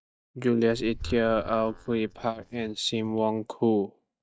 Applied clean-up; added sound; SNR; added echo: neural mask model DeepFilterNet 3.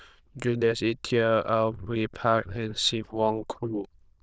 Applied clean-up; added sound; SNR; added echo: neural diffusion model UNIVERSE++.